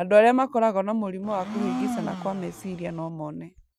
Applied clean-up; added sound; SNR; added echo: none; Domestic sounds, home sounds; 8 dB; none.